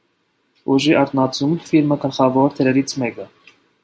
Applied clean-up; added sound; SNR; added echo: none; none; none; none.